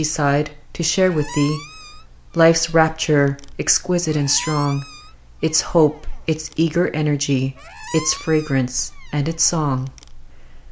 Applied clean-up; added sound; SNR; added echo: none; Squeak; 18 dB; none.